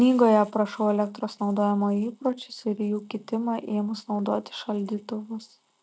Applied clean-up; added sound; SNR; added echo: none; none; none; none.